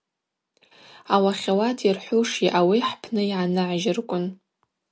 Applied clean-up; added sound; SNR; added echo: none; none; none; none.